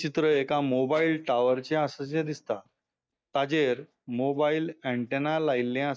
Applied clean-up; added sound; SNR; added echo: neural mask model DeepFilterNet 3.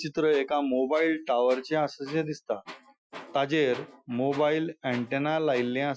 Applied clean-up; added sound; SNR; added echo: classical method Wiener filter.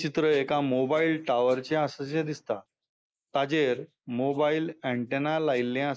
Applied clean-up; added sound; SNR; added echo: neural mask model Resemble Enhance denoiser.